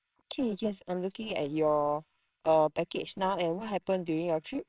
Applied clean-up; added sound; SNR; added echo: neural separator model SepFormer WHAMR!.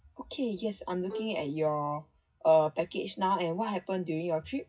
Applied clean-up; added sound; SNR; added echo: classical method WPE with log-MMSE.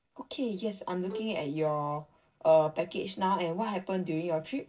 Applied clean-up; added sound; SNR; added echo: neural separator model SepFormer DNS4.